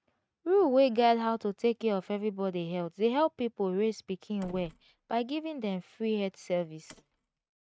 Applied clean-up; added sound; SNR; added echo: neural mask model RNNoise.